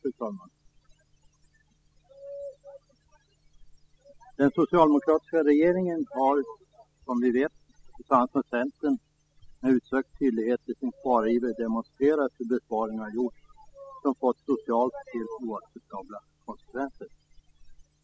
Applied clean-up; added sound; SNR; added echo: classical method spectral subtraction.